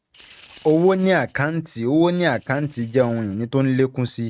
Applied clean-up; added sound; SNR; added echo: neural mask model RNNoise.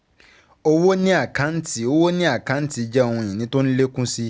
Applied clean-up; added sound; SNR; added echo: none; none; none; none.